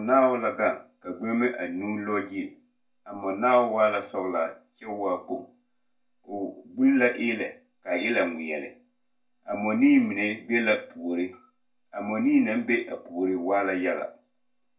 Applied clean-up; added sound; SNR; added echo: none; none; none; reverberation time 0.2 s.